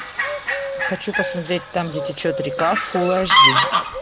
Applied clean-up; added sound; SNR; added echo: none; Fowl; -4 dB; none.